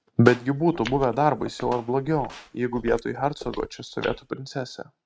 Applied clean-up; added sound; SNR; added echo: neural mask model RNNoise.